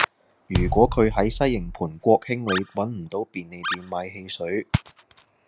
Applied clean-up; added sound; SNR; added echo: none; Bass drum + Animal; 6 dB; none.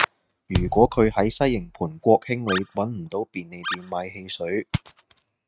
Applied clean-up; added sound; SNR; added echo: neural mask model RNNoise.